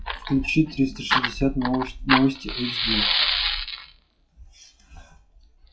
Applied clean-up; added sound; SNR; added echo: classical method WPE with log-MMSE.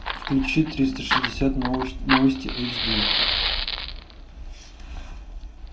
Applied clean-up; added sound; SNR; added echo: none; Fire; 2 dB; reverberation time 0.2 s.